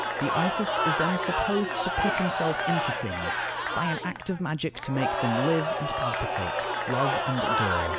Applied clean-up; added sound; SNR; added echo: none; Crowd / Cheering; -2 dB; none.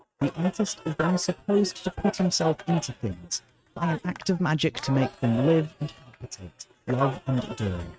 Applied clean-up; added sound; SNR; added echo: neural mask model RNNoise.